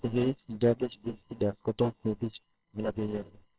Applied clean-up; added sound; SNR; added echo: neural separator model SepFormer WHAMR!.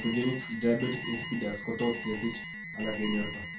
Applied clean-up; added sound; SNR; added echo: none; Alarm; 7 dB; reverberation time 0.2 s.